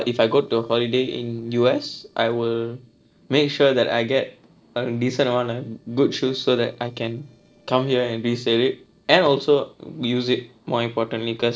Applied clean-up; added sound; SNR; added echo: neural separator model SepFormer DNS4.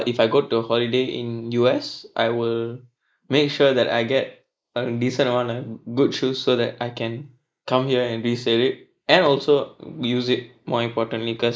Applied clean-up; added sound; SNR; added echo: neural mask model Resemble Enhance denoiser.